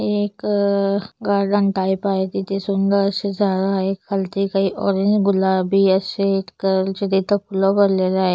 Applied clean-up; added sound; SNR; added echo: none; none; none; none.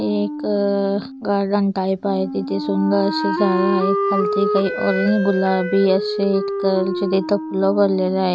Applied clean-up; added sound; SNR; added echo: none; Wind instrument, woodwind instrument; 5 dB; none.